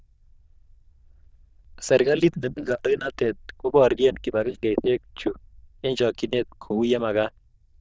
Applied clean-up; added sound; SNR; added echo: neural diffusion model UNIVERSE++.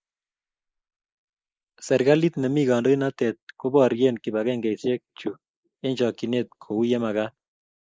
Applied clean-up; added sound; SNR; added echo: neural mask model Resemble Enhance denoiser.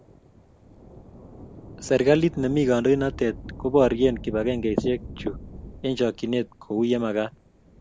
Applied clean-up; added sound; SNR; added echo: none; Thunder / Rain; 16 dB; none.